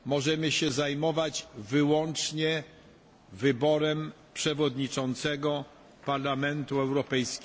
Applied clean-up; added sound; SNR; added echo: none; none; none; none.